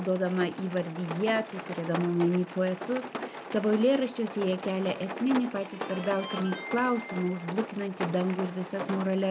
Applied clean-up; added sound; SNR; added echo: none; Harmonica + Rain; 9 dB; none.